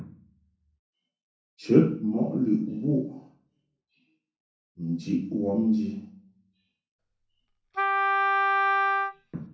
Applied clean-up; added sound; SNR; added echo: none; Wind instrument, woodwind instrument; -3 dB; reverberation time 0.6 s.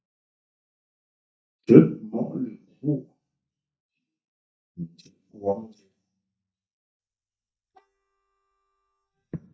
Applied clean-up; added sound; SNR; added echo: neural mask model DeepFilterNet 3.